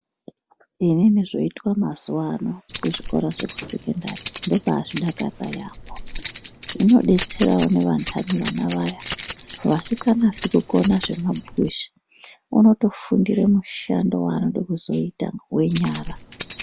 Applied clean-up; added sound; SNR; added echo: none; Keys jangling; 11 dB; none.